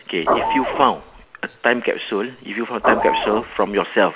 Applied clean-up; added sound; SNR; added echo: none; Printer / Engine; 1 dB; none.